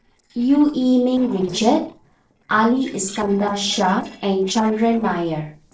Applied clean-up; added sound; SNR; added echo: neural separator model SepFormer DNS4.